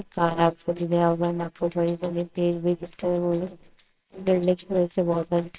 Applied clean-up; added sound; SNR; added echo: neural separator model SepFormer WHAMR!.